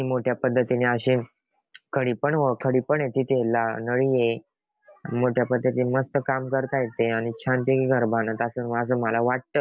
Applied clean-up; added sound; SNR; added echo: none; none; none; none.